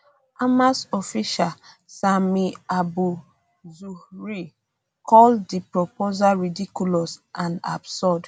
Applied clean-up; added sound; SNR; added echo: none; none; none; none.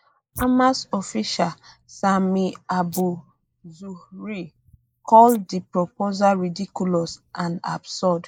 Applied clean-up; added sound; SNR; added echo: neural mask model Resemble Enhance denoiser.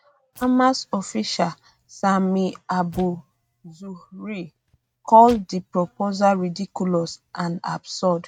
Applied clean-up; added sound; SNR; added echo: neural mask model RNNoise.